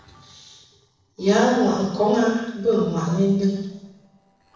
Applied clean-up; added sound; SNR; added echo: neural separator model SepFormer DNS4.